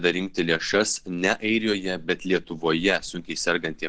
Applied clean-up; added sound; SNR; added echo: none; Thunder / Wind / Bird vocalization, bird call, bird song; 19 dB; none.